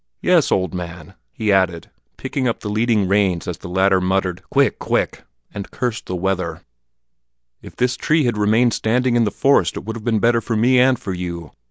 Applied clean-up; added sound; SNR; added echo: none; none; none; none.